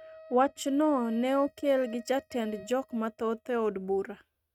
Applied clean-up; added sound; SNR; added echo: neural mask model RNNoise.